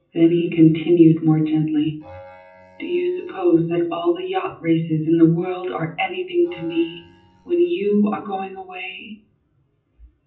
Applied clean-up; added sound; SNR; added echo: classical method WPE with log-MMSE.